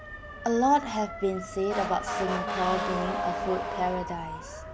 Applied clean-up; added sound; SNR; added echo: none; Motor vehicle (road) / Siren; 4 dB; none.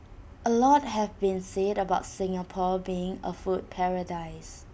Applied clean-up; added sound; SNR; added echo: none; none; none; none.